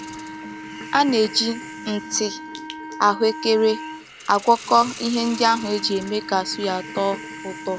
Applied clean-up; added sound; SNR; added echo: none; Wind instrument, woodwind instrument + Hiss; 12 dB; none.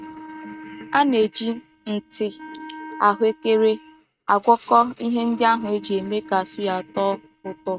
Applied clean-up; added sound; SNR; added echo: neural mask model RNNoise.